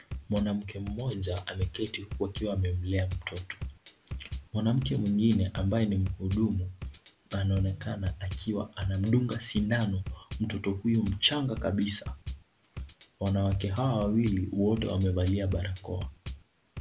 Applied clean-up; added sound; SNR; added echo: none; Bass drum / Drum kit; 12 dB; none.